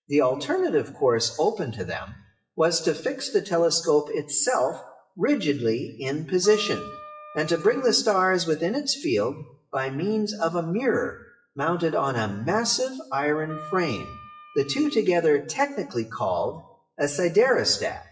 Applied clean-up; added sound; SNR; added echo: classical method WPE with log-MMSE.